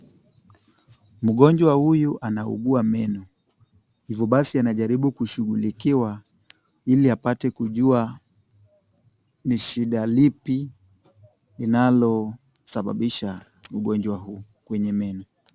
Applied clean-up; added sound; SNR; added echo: none; none; none; none.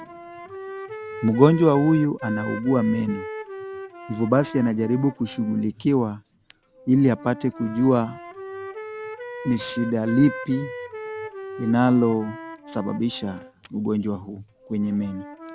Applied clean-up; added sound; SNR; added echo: none; Wind instrument, woodwind instrument; 14 dB; none.